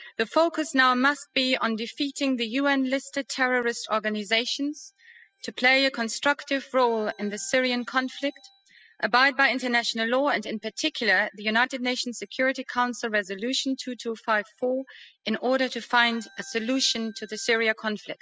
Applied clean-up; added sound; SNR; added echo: classical method spectral subtraction.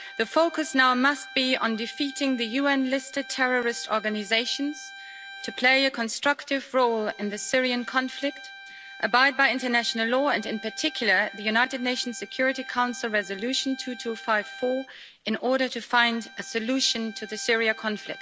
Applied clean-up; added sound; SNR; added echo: none; Bowed string instrument; 18 dB; none.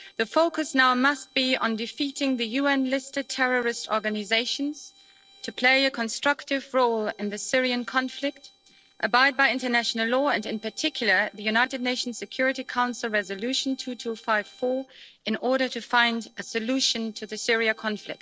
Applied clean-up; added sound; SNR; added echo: neural separator model SepFormer DNS4.